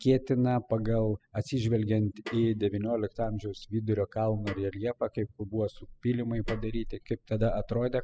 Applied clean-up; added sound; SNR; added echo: classical method spectral subtraction.